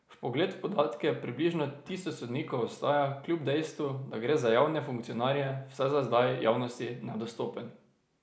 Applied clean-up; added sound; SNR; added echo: none; none; none; none.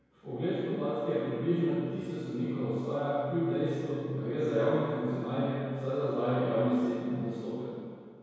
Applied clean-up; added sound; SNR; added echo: none; none; none; reverberation time 2.0 s.